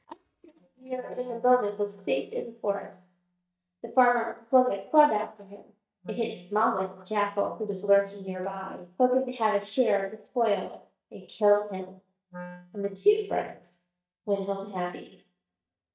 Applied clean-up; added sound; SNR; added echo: neural mask model DeepFilterNet 3.